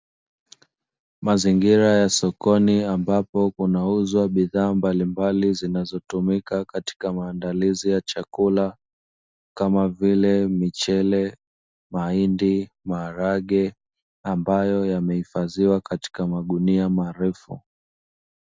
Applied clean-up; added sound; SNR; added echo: none; none; none; none.